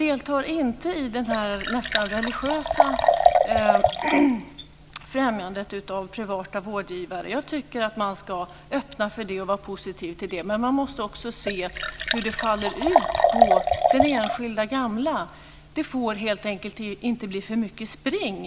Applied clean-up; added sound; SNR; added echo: none; Liquid; 0 dB; none.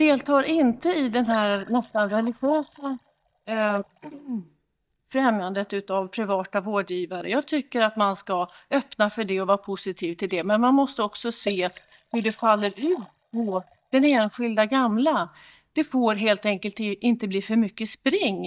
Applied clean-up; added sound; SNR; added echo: neural mask model DeepFilterNet 3.